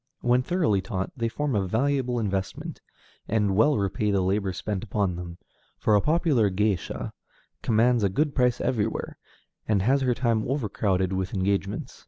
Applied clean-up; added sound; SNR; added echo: none; none; none; none.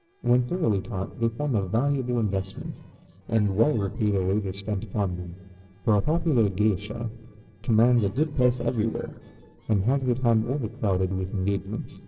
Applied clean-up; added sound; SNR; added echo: neural separator model SepFormer DNS4.